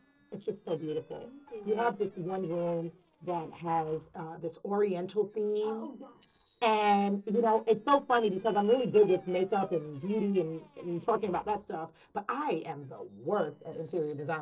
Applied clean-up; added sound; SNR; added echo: neural separator model SepFormer DNS4.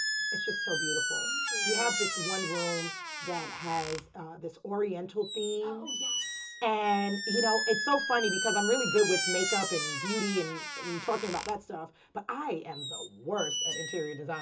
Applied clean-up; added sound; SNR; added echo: none; Squeak; 2 dB; reverberation time 0.2 s.